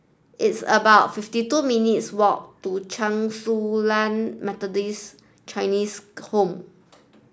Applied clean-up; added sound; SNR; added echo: none; none; none; none.